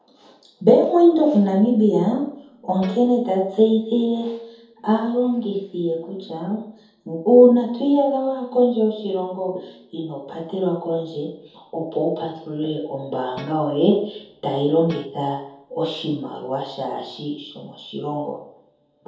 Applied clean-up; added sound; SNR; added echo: none; Guitar; 18 dB; reverberation time 0.7 s.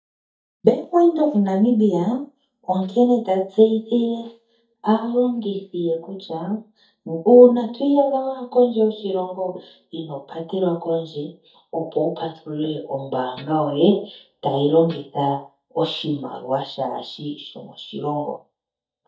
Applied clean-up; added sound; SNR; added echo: neural mask model DeepFilterNet 3.